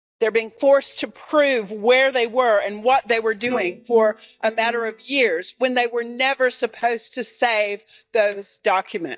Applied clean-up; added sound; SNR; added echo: neural mask model DeepFilterNet 3.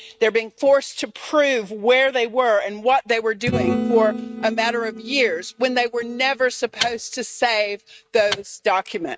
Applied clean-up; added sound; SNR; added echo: neural mask model RNNoise.